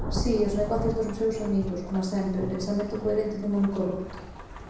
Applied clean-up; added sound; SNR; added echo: none; Rain / Thunderstorm; 7 dB; reverberation time 0.9 s.